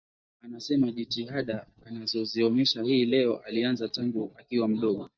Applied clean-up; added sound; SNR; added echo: neural mask model DeepFilterNet 3.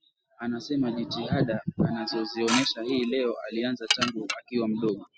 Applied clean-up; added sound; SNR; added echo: classical method spectral subtraction.